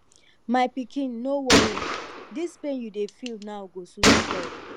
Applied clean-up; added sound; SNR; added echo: none; Gunshot, gunfire; -4 dB; none.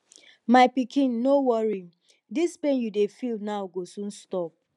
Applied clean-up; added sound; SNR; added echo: none; none; none; none.